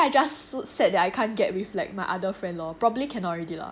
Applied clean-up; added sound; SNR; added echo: none; none; none; none.